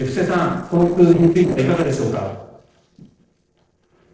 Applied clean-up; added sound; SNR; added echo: neural separator model SepFormer DNS4.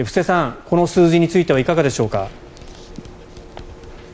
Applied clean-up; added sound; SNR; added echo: none; none; none; none.